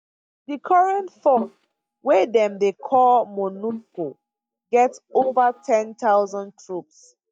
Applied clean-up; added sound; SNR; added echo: neural mask model DeepFilterNet 3.